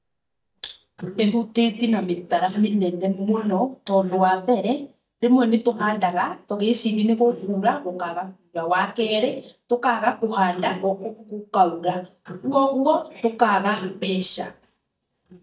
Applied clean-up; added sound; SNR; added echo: neural mask model DeepFilterNet 3.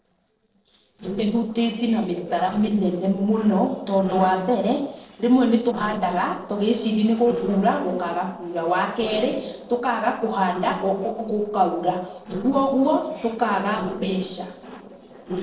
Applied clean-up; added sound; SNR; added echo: neural separator model SepFormer DNS4.